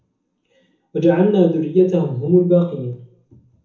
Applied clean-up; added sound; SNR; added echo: none; none; none; reverberation time 0.6 s.